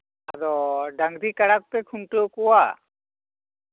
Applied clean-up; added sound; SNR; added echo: none; none; none; none.